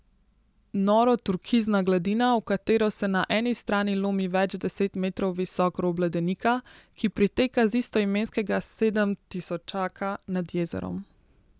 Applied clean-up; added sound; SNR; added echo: none; none; none; none.